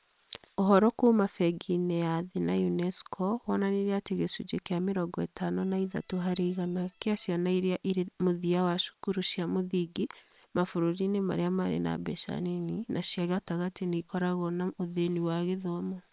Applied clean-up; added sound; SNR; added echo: neural separator model SepFormer WHAM!.